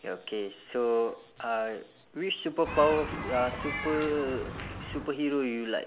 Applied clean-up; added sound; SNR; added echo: none; Human group actions; 6 dB; none.